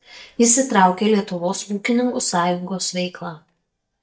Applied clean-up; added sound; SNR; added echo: neural mask model DeepFilterNet 3.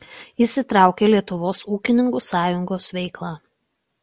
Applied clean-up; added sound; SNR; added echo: none; none; none; none.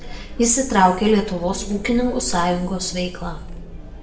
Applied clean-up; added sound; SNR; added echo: none; Chatter; 10 dB; reverberation time 0.7 s.